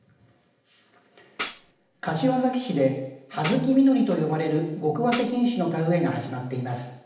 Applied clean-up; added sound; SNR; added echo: none; Tambourine; -1 dB; reverberation time 0.8 s.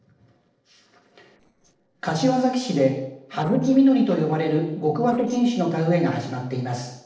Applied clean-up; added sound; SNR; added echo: neural separator model SepFormer DNS4.